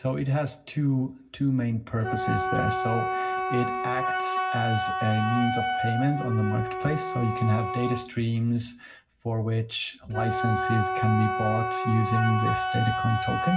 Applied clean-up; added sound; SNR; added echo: none; Wind instrument, woodwind instrument; 3 dB; reverberation time 0.4 s.